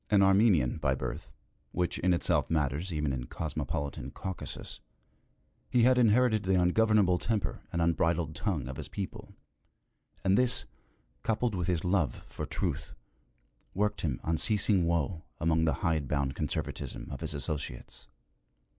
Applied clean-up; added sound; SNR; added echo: none; none; none; none.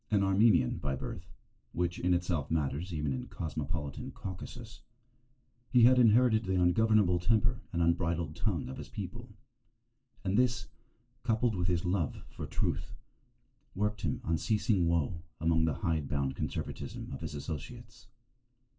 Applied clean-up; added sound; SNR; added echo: none; none; none; reverberation time 0.2 s.